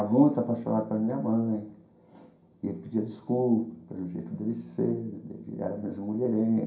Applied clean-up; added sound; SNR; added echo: none; none; none; reverberation time 0.5 s.